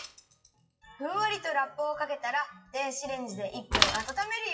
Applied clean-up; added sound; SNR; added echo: classical method WPE with log-MMSE.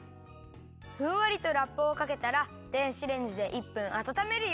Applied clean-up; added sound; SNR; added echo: none; none; none; none.